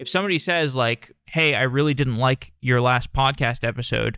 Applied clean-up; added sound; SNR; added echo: neural mask model DeepFilterNet 3.